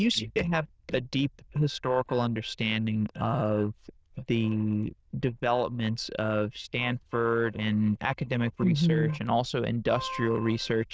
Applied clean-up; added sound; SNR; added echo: neural diffusion model UNIVERSE++.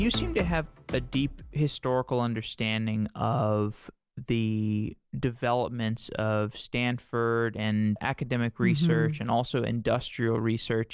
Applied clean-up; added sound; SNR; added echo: none; none; none; none.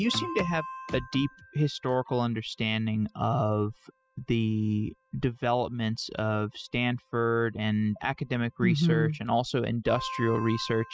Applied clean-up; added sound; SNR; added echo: classical method spectral subtraction.